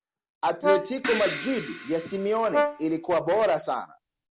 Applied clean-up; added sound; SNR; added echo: none; Brass instrument + Crash cymbal; 4 dB; none.